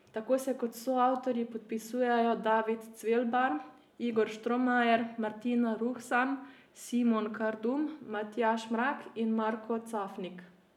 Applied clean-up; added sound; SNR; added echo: none; none; none; none.